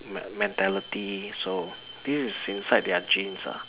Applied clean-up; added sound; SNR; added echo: none; Bell; 17 dB; none.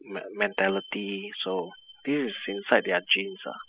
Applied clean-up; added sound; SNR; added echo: classical method spectral subtraction.